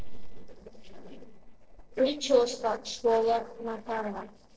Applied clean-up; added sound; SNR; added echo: neural separator model SepFormer DNS4.